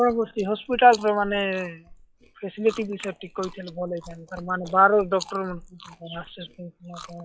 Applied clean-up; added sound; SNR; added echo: classical method log-MMSE.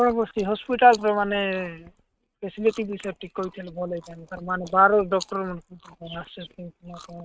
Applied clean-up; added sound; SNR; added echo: neural mask model RNNoise.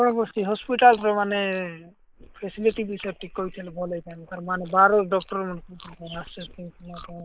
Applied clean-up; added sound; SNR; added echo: neural mask model Resemble Enhance denoiser.